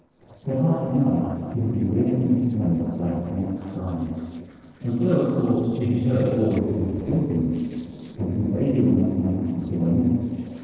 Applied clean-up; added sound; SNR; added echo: neural separator model SepFormer DNS4.